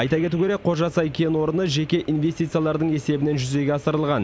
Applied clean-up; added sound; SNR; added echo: none; none; none; none.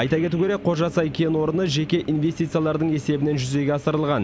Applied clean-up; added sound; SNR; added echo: none; Piano; 19 dB; none.